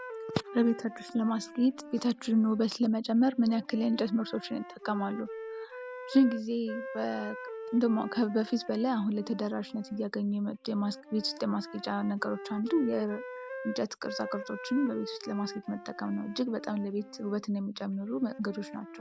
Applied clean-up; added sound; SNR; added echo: none; Wind instrument, woodwind instrument; 13 dB; none.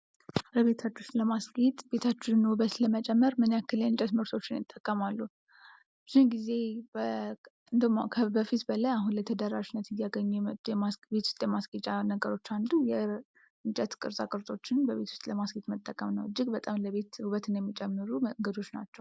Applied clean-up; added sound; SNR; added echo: none; none; none; none.